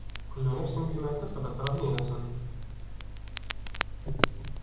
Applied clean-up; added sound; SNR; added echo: none; Crackle; 0 dB; reverberation time 0.9 s.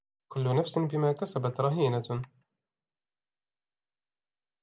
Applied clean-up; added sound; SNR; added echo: none; none; none; none.